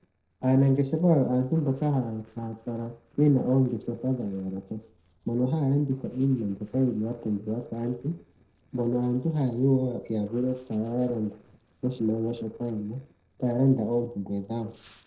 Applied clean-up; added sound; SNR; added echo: neural separator model SepFormer DNS4.